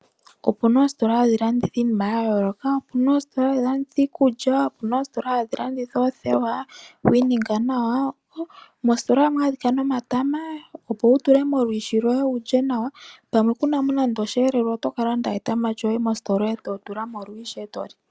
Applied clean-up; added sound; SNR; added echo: none; none; none; none.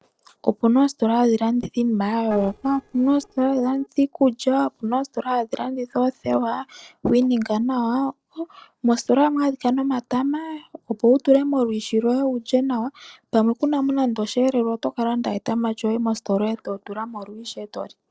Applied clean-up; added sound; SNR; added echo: neural separator model SepFormer DNS4.